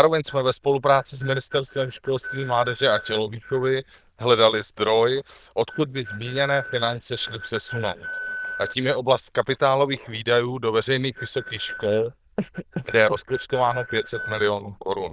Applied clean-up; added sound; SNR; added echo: neural diffusion model UNIVERSE++.